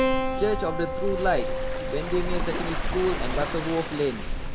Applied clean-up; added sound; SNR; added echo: none; Waves, surf + Keyboard (musical); -2 dB; none.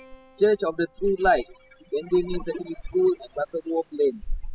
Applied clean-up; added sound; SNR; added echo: classical method spectral subtraction.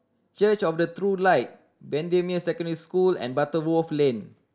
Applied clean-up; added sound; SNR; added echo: none; none; none; none.